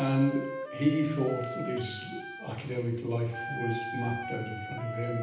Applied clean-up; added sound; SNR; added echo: none; Wind instrument, woodwind instrument; 8 dB; reverberation time 0.9 s.